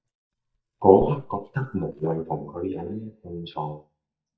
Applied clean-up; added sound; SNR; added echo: neural mask model DeepFilterNet 3.